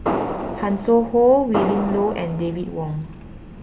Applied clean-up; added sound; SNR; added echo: none; Fireworks; 6 dB; none.